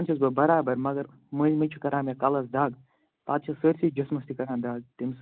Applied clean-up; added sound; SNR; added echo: none; none; none; none.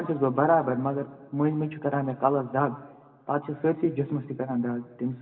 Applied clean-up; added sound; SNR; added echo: none; none; none; reverberation time 3.0 s.